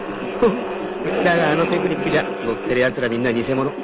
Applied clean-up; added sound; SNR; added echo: none; Bathtub (filling or washing) / Gurgling; 14 dB; none.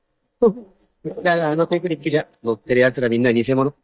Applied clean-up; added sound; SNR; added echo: neural mask model DeepFilterNet 3.